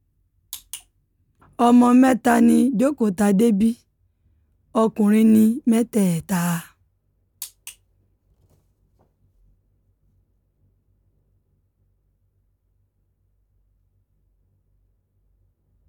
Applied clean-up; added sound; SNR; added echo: none; none; none; none.